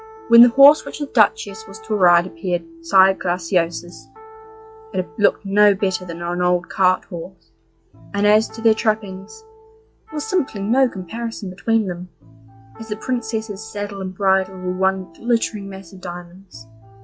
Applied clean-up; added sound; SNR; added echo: classical method log-MMSE.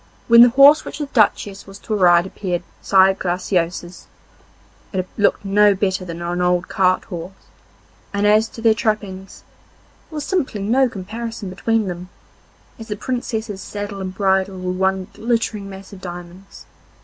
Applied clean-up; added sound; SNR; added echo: none; none; none; none.